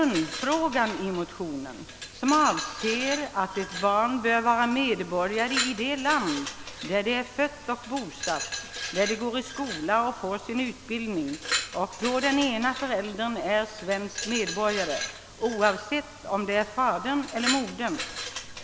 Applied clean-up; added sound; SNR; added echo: none; Glass; 9 dB; none.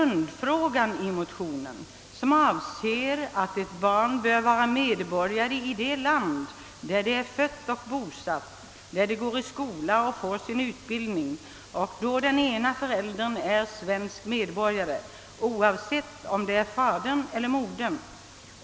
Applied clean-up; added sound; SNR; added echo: none; none; none; none.